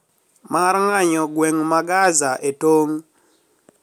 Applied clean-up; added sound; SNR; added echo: none; none; none; none.